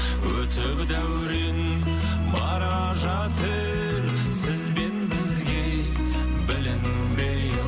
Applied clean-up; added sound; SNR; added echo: none; none; none; none.